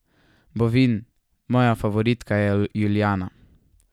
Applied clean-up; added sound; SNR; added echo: none; none; none; none.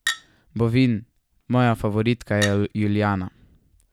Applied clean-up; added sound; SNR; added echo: none; Chink, clink; 13 dB; none.